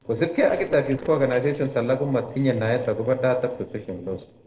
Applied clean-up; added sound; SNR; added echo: neural separator model SepFormer DNS4.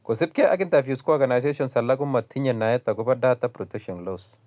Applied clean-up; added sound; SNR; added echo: none; none; none; none.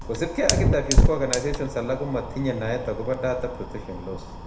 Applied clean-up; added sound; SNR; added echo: none; Fire; -2 dB; reverberation time 0.8 s.